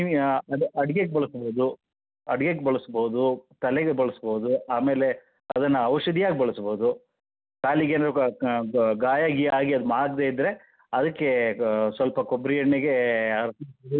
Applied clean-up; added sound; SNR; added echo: none; none; none; none.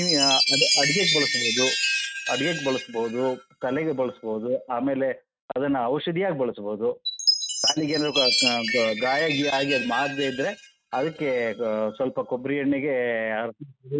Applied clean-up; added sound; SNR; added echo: neural mask model RNNoise.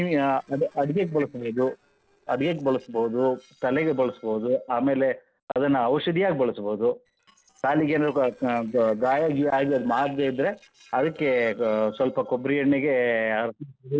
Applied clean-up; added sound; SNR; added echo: neural separator model SepFormer DNS4.